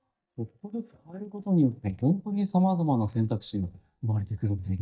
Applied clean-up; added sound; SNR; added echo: neural mask model DeepFilterNet 3.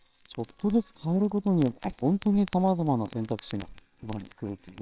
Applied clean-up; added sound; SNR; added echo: neural separator model SepFormer WHAMR!.